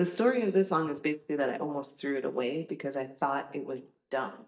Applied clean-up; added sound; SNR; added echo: neural mask model DeepFilterNet 3.